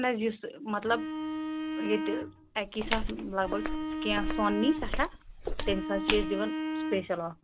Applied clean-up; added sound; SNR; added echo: none; Bowed string instrument + Walk, footsteps; 1 dB; none.